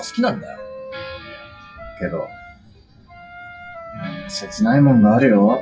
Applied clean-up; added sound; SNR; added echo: classical method WPE with log-MMSE.